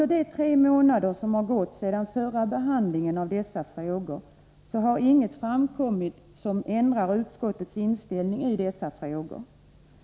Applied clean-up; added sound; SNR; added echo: none; none; none; none.